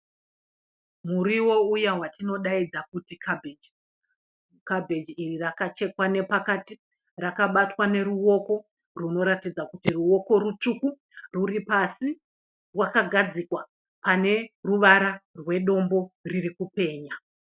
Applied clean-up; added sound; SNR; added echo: none; none; none; none.